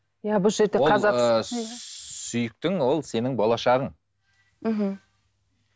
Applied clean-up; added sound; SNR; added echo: none; none; none; none.